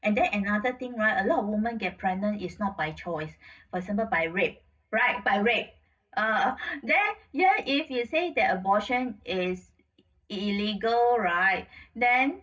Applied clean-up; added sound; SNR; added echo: none; none; none; reverberation time 0.4 s.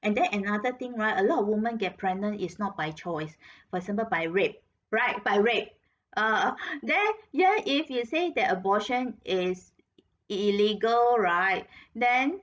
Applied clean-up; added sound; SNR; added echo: none; none; none; none.